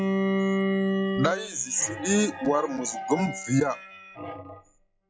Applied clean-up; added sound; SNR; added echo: classical method log-MMSE.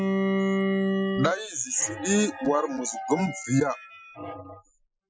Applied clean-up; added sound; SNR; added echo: classical method Wiener filter.